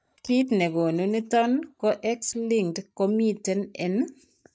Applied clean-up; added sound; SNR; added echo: neural mask model DeepFilterNet 3.